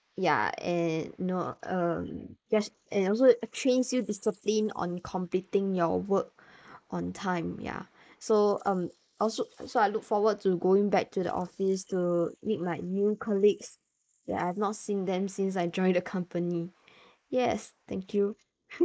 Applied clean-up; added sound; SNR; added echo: neural mask model Resemble Enhance denoiser.